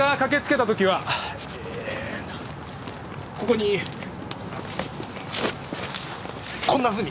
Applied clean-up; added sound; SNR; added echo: none; none; none; none.